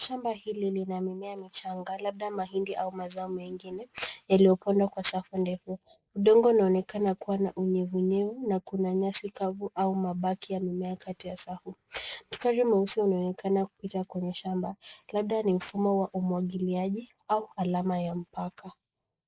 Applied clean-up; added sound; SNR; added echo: neural mask model Resemble Enhance denoiser.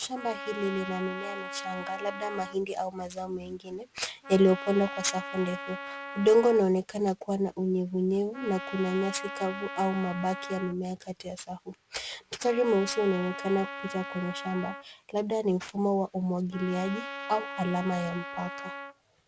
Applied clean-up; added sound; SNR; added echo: none; Trumpet; 11 dB; none.